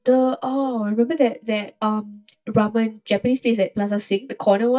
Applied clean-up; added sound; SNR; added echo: neural mask model DeepFilterNet 3.